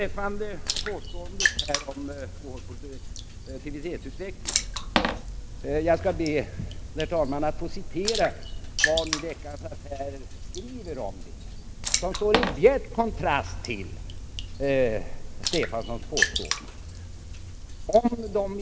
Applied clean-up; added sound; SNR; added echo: none; Water / Splash, splatter; 2 dB; none.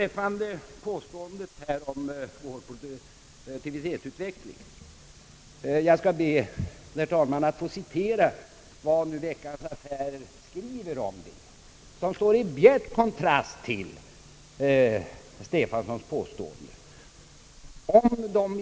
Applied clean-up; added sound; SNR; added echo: none; none; none; none.